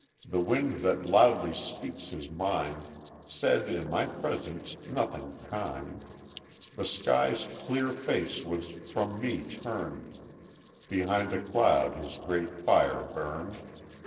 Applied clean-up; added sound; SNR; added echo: neural separator model SepFormer DNS4.